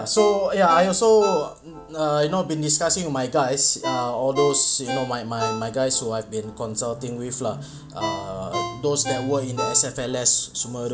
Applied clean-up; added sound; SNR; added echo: none; Ringtone; 11 dB; none.